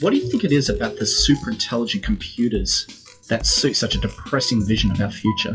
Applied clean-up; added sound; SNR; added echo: classical method WPE with log-MMSE.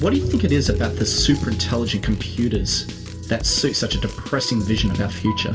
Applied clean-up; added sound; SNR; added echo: none; Drum kit; 11 dB; reverberation time 1.6 s.